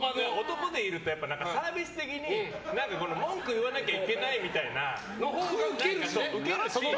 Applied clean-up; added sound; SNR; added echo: none; none; none; none.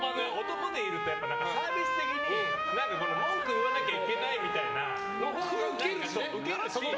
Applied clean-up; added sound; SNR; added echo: none; Trumpet; 0 dB; none.